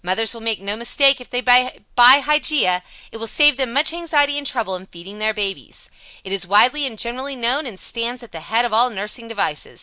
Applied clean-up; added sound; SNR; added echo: none; none; none; none.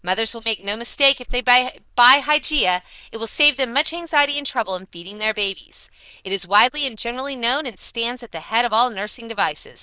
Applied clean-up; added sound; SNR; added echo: neural diffusion model UNIVERSE++.